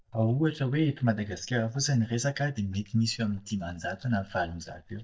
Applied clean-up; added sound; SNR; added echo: neural mask model DeepFilterNet 3.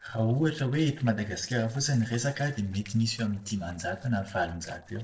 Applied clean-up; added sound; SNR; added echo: neural separator model SepFormer DNS4.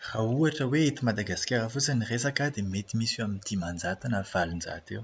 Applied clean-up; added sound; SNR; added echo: none; none; none; none.